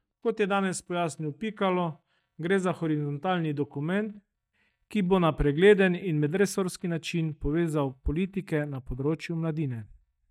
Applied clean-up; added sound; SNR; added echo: neural mask model DeepFilterNet 3.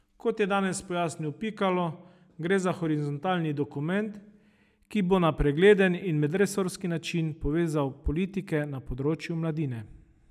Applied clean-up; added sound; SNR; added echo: none; none; none; none.